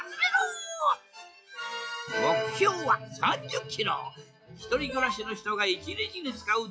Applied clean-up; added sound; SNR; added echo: classical method log-MMSE.